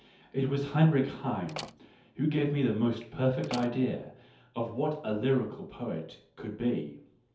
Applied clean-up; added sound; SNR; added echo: none; Slam; 15 dB; reverberation time 0.5 s.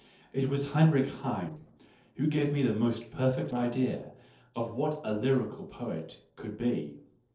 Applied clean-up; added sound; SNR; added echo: neural separator model SepFormer DNS4.